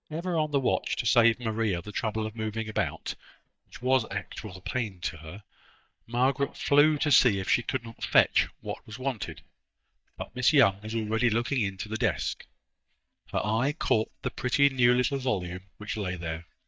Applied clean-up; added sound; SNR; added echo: neural mask model DeepFilterNet 3.